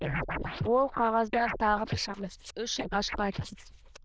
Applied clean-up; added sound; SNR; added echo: neural diffusion model UNIVERSE++.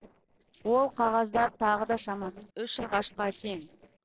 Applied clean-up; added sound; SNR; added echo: neural separator model SepFormer DNS4.